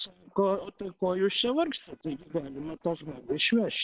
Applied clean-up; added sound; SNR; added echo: neural separator model SepFormer WHAM!.